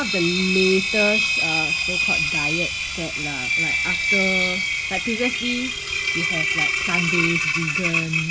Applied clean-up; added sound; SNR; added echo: none; Engine; -4 dB; none.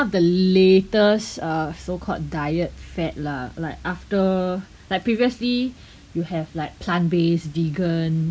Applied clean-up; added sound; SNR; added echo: none; none; none; none.